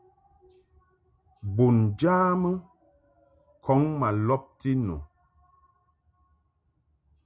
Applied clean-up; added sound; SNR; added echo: none; none; none; none.